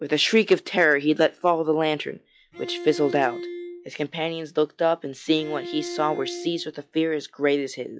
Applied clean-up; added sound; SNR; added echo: classical method log-MMSE.